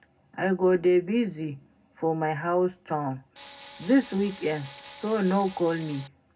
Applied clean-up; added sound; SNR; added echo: none; Tools; 19 dB; reverberation time 0.3 s.